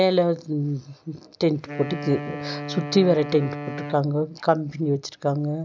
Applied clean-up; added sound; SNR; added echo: none; Wind instrument, woodwind instrument; 10 dB; none.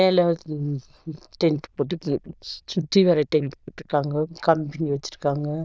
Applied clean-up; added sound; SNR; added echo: neural diffusion model UNIVERSE++.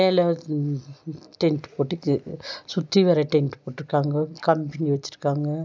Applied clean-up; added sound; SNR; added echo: none; none; none; none.